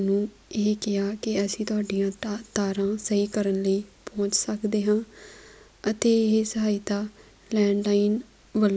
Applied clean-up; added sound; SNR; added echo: none; none; none; none.